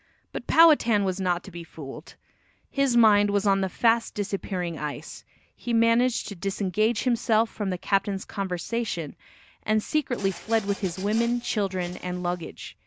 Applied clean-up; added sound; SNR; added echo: none; Printer; 18 dB; none.